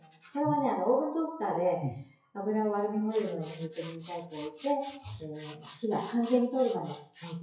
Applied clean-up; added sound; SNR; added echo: classical method WPE with log-MMSE.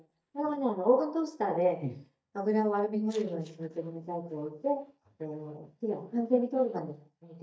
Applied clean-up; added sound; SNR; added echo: neural mask model DeepFilterNet 3.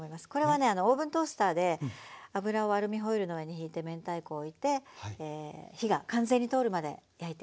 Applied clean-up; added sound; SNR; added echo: none; none; none; none.